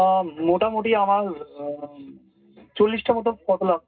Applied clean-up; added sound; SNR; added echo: none; none; none; reverberation time 0.2 s.